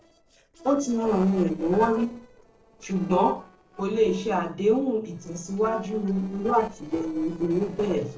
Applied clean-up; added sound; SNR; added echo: neural separator model SepFormer DNS4.